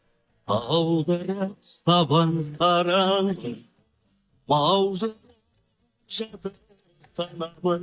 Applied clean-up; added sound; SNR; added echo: neural mask model DeepFilterNet 3.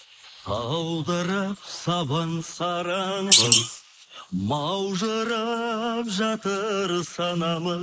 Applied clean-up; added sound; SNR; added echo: neural mask model Resemble Enhance denoiser.